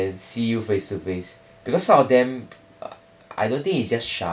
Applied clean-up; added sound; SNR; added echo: none; none; none; none.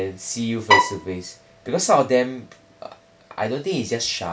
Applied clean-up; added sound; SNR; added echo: none; Bowed string instrument; -5 dB; none.